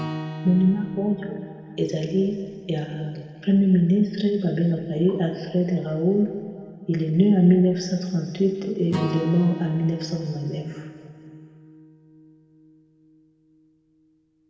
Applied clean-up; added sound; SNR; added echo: none; Acoustic guitar / Strum; 14 dB; reverberation time 2.1 s.